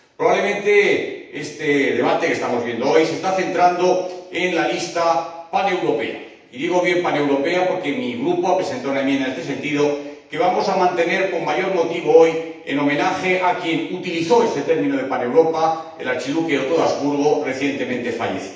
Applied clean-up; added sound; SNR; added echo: none; none; none; reverberation time 0.9 s.